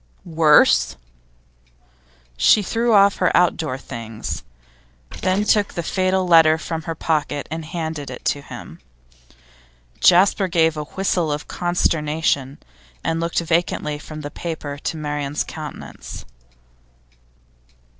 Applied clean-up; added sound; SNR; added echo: neural separator model SepFormer DNS4.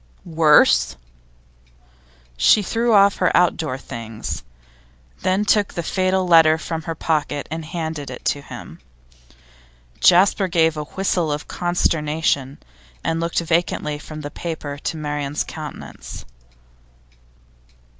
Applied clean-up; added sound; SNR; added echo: none; none; none; none.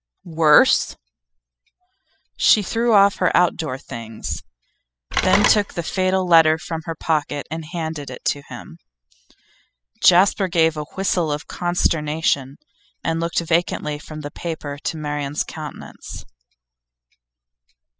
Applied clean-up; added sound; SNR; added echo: classical method spectral subtraction.